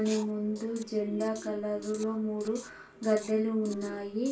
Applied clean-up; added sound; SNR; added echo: none; Writing; 20 dB; reverberation time 0.2 s.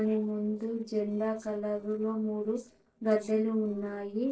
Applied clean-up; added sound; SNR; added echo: neural separator model SepFormer DNS4.